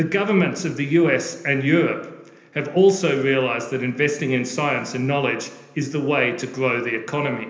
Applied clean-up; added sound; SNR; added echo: none; none; none; reverberation time 0.8 s.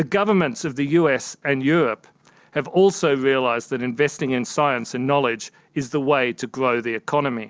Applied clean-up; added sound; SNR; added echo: none; none; none; none.